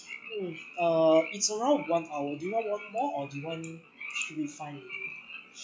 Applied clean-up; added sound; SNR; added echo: classical method log-MMSE.